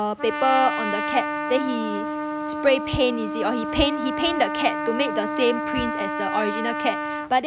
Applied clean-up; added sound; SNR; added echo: none; Trumpet; 3 dB; none.